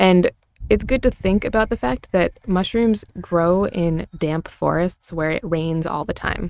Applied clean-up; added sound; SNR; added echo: neural mask model RNNoise.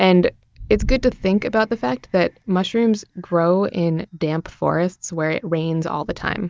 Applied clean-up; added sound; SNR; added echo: neural mask model DeepFilterNet 3.